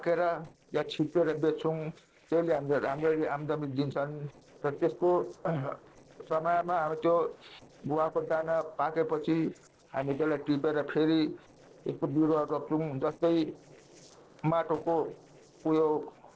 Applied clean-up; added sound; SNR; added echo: neural separator model SepFormer DNS4.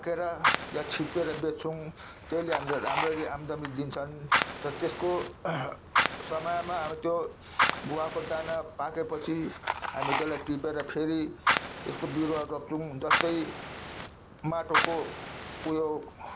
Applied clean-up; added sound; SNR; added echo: none; Fire; 0 dB; none.